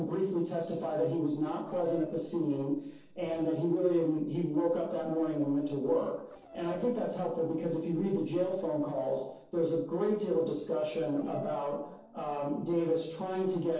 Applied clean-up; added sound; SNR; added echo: neural separator model SepFormer DNS4.